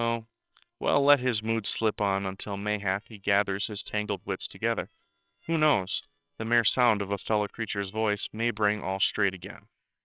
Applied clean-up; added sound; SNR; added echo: neural separator model SepFormer WHAMR!.